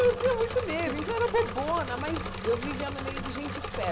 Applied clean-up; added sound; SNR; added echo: none; Engine / Mechanisms; 5 dB; none.